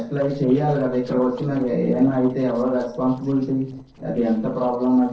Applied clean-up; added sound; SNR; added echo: neural separator model SepFormer DNS4.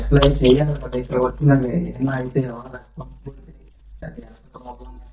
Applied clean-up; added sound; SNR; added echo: neural mask model DeepFilterNet 3.